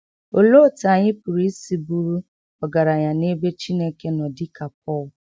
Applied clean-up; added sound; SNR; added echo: none; none; none; none.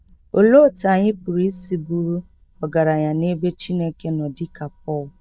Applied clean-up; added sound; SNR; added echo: neural diffusion model UNIVERSE++.